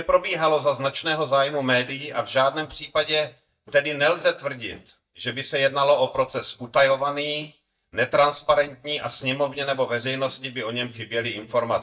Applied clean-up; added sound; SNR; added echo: neural mask model DeepFilterNet 3.